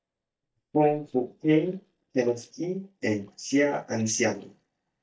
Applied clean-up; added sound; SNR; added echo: neural mask model DeepFilterNet 3.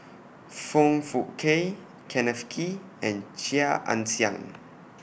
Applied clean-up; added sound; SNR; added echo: none; none; none; none.